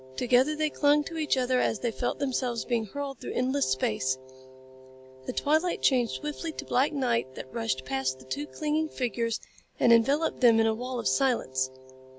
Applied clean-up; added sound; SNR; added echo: none; Wind instrument, woodwind instrument; 20 dB; none.